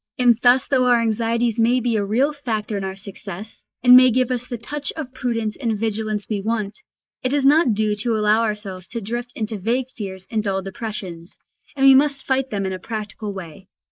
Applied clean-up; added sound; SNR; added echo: neural mask model Resemble Enhance denoiser.